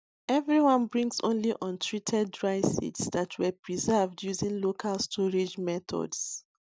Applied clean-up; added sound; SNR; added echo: none; none; none; none.